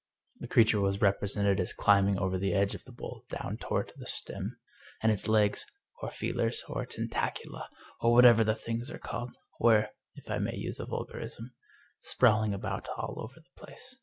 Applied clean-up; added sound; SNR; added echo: none; none; none; none.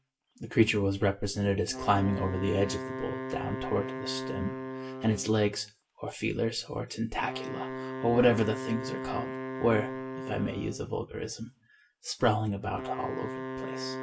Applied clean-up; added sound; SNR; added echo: none; Wind instrument, woodwind instrument; 8 dB; reverberation time 0.2 s.